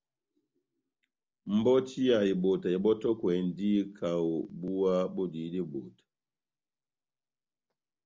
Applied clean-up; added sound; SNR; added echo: none; none; none; none.